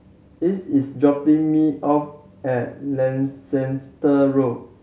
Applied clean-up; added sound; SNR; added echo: none; none; none; none.